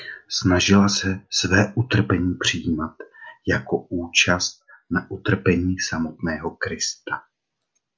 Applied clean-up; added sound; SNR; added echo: none; none; none; none.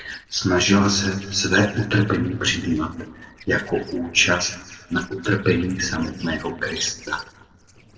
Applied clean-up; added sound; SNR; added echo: neural separator model SepFormer DNS4.